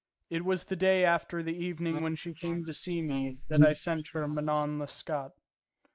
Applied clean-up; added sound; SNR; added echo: neural mask model Resemble Enhance denoiser.